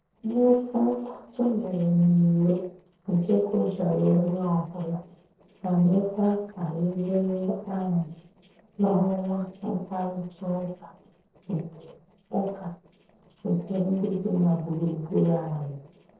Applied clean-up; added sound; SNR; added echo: neural separator model SepFormer DNS4.